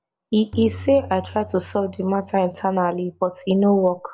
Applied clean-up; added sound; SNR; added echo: none; Tabla; 17 dB; none.